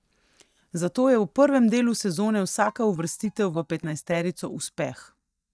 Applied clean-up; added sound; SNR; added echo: neural mask model DeepFilterNet 3.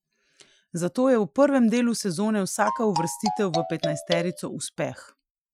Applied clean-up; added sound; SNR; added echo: classical method Wiener filter.